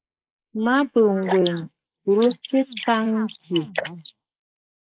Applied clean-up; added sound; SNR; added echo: neural mask model Resemble Enhance denoiser.